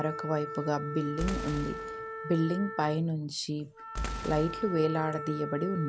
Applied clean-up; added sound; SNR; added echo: none; Wind instrument, woodwind instrument + Boom; 7 dB; none.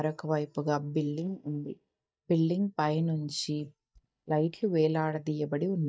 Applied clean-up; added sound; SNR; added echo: neural mask model DeepFilterNet 3.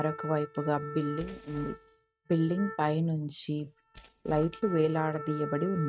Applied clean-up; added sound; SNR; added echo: neural mask model RNNoise.